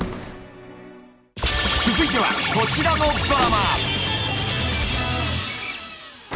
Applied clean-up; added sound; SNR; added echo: none; none; none; none.